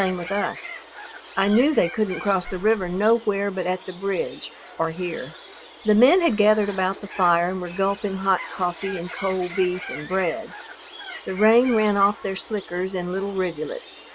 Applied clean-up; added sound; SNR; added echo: none; Bird; 16 dB; none.